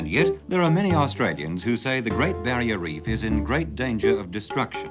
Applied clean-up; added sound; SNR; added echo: none; none; none; none.